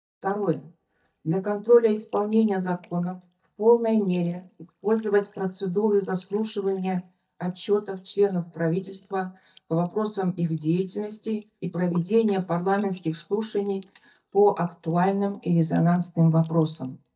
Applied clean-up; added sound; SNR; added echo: neural mask model DeepFilterNet 3.